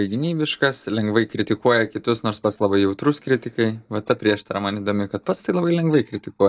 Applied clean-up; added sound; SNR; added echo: neural mask model DeepFilterNet 3.